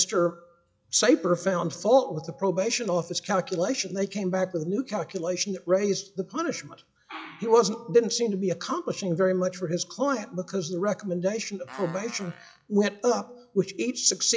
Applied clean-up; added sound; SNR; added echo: classical method log-MMSE.